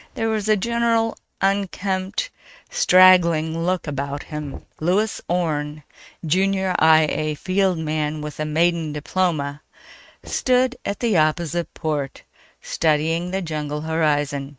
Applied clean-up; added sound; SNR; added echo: neural mask model RNNoise.